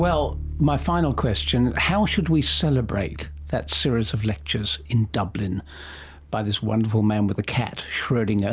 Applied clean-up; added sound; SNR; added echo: none; Bass guitar; 12 dB; none.